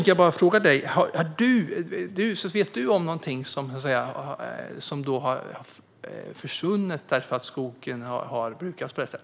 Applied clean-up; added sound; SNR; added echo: none; none; none; none.